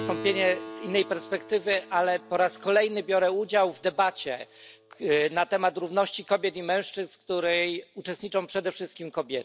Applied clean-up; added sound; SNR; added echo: none; Keyboard (musical); 17 dB; none.